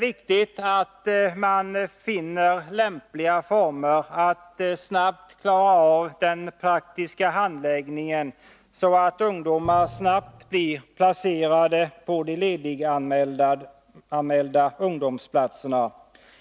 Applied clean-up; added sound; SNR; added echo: none; Drum; 18 dB; none.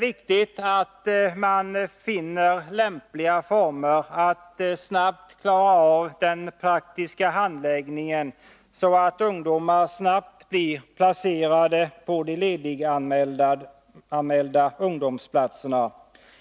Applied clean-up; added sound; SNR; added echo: none; none; none; none.